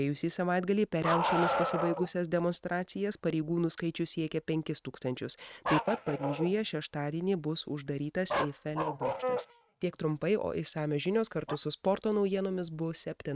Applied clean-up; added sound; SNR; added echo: neural mask model RNNoise.